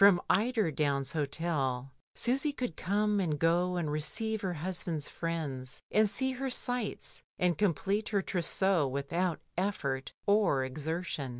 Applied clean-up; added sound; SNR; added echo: none; none; none; none.